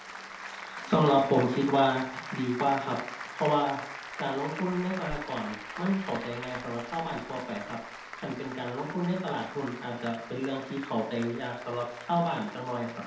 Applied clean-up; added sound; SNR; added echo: none; Applause; 11 dB; reverberation time 2.0 s.